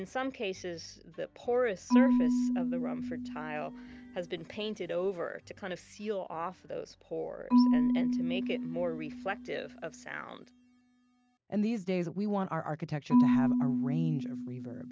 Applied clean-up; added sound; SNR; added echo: none; Marimba, xylophone / Wood; -4 dB; none.